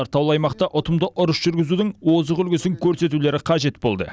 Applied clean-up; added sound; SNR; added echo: none; none; none; none.